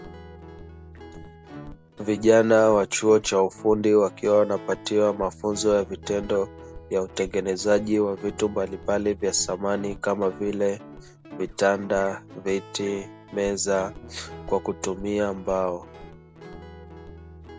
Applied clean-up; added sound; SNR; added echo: none; Guitar; 17 dB; none.